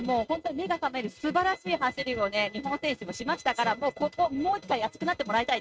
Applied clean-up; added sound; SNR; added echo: neural mask model RNNoise.